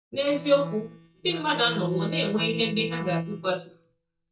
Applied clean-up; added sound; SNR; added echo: neural mask model DeepFilterNet 3.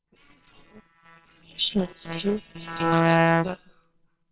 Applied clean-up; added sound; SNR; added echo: neural separator model SepFormer WHAMR!.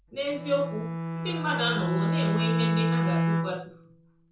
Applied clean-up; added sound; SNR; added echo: none; Bowed string instrument; -4 dB; reverberation time 0.3 s.